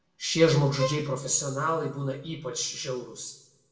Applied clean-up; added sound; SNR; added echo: none; Bowed string instrument; 8 dB; reverberation time 0.6 s.